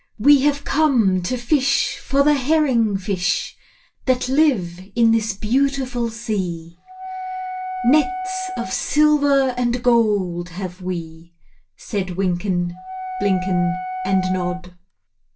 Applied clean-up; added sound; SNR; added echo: none; Wind instrument, woodwind instrument; 8 dB; reverberation time 0.2 s.